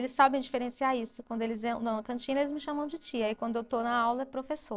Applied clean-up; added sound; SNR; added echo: neural separator model SepFormer DNS4.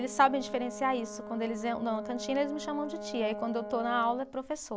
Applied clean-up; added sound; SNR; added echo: none; Brass instrument; 10 dB; none.